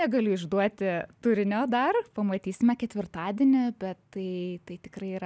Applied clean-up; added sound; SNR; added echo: none; none; none; none.